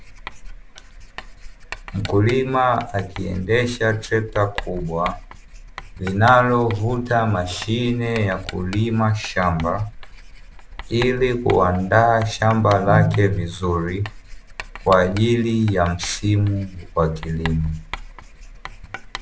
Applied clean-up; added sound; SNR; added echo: none; Writing; 14 dB; none.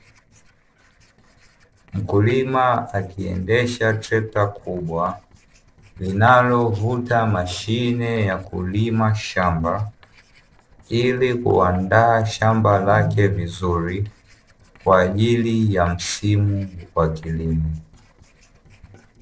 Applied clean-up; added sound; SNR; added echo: neural separator model SepFormer DNS4.